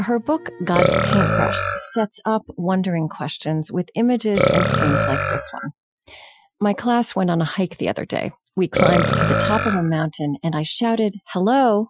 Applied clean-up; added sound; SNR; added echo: classical method Wiener filter.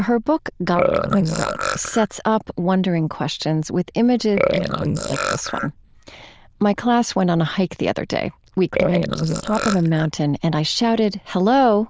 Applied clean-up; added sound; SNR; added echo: neural diffusion model UNIVERSE++.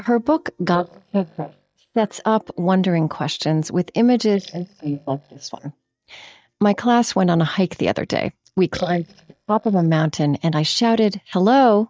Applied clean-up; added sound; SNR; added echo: neural mask model DeepFilterNet 3.